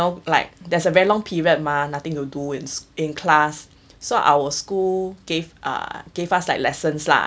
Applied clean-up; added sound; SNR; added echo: none; none; none; none.